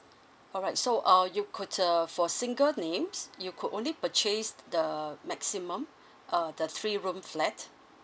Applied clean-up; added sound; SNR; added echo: none; none; none; none.